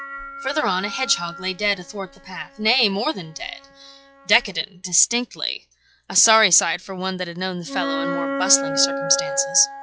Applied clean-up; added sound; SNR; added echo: classical method log-MMSE.